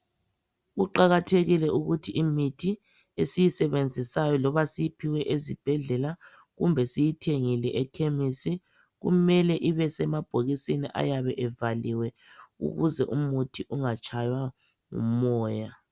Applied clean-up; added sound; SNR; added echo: none; none; none; none.